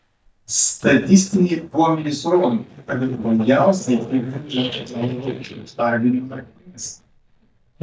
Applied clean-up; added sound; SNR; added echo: neural mask model DeepFilterNet 3.